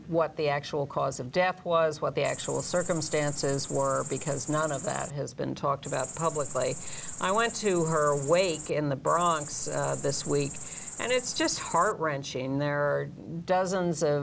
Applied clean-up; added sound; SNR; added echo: none; Cricket; 9 dB; none.